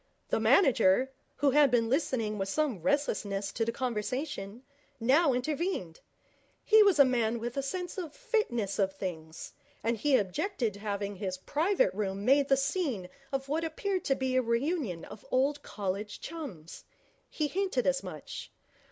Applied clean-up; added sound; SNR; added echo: none; none; none; none.